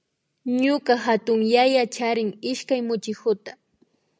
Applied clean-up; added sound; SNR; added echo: none; none; none; none.